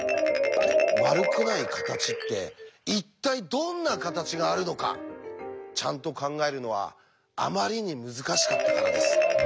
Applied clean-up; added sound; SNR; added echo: none; Marimba, xylophone; -1 dB; none.